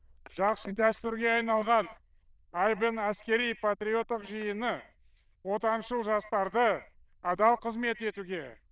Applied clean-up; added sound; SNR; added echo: neural diffusion model UNIVERSE++.